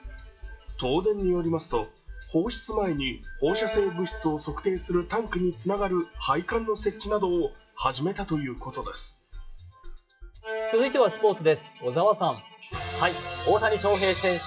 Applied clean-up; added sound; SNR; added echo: classical method WPE with log-MMSE.